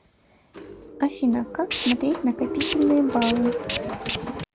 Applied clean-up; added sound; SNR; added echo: none; Tools; 2 dB; none.